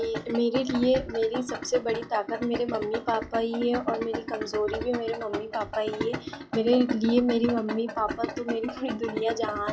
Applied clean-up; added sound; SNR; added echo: classical method log-MMSE.